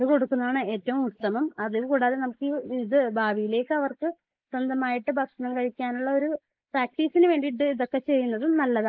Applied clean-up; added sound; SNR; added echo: neural mask model Resemble Enhance denoiser.